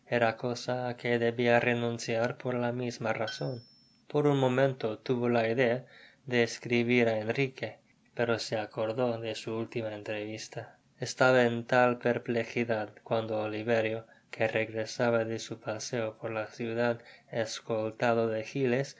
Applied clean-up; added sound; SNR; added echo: none; Tools; 18 dB; none.